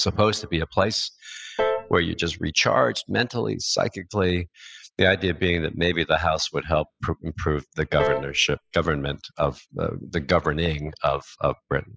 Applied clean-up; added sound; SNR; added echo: classical method spectral subtraction.